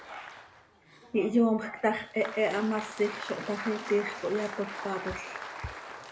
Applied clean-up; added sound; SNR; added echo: none; Applause; 11 dB; none.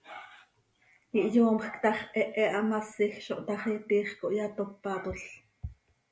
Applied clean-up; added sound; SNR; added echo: none; none; none; none.